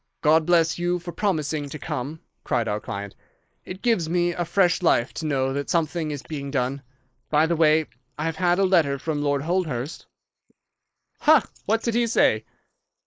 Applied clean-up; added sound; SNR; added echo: neural mask model Resemble Enhance denoiser.